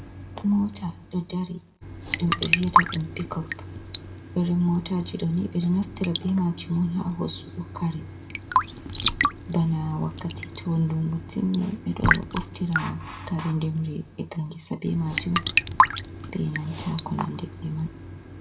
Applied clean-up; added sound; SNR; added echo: none; Raindrop / Drip / Trickle, dribble; 2 dB; reverberation time 0.6 s.